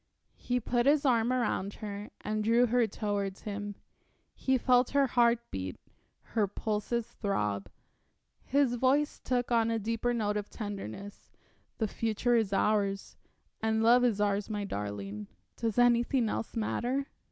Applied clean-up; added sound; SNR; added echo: none; none; none; none.